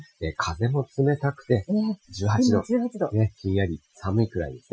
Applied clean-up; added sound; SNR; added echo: classical method Wiener filter.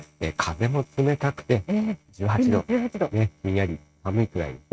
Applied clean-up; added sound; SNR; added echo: neural mask model RNNoise.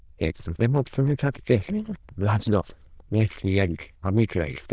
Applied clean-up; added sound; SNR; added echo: neural diffusion model UNIVERSE++.